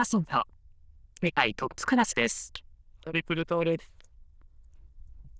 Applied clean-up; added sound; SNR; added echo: neural diffusion model UNIVERSE++.